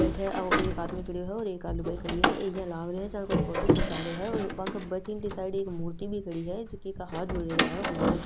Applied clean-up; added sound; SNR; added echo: none; Door; -3 dB; none.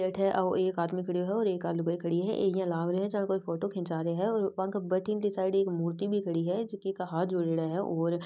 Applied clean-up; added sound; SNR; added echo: none; none; none; none.